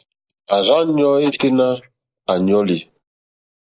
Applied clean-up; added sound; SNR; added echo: neural mask model Resemble Enhance denoiser.